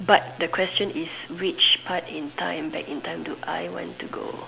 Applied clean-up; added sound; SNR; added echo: none; none; none; none.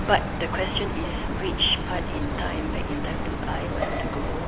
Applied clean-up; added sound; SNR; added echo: none; Chirp, tweet; -2 dB; none.